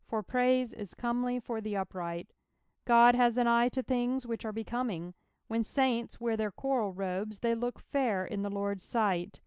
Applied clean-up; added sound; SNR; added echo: none; none; none; none.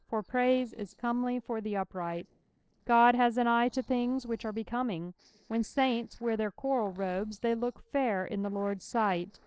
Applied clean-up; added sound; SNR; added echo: neural separator model SepFormer DNS4.